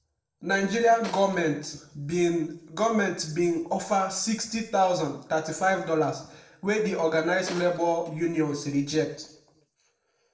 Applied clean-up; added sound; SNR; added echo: neural separator model SepFormer DNS4.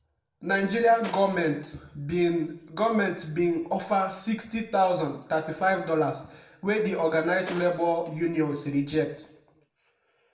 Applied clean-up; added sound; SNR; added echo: none; Tools; 17 dB; reverberation time 0.6 s.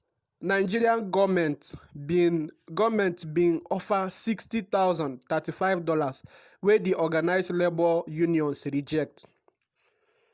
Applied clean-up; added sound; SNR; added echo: none; none; none; none.